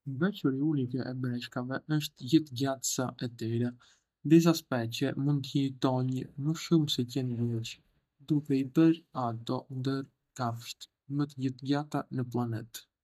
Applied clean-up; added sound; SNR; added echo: neural mask model DeepFilterNet 3.